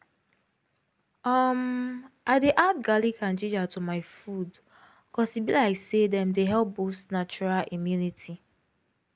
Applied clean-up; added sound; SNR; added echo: none; none; none; none.